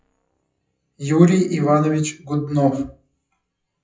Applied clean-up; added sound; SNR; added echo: classical method WPE with log-MMSE.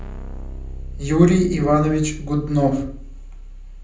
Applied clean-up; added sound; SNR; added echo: none; Keyboard (musical); 11 dB; reverberation time 0.6 s.